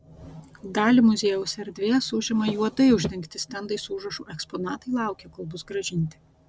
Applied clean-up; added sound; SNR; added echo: none; none; none; none.